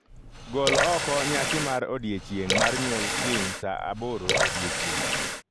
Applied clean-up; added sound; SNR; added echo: none; Water tap, faucet / Water; -2 dB; none.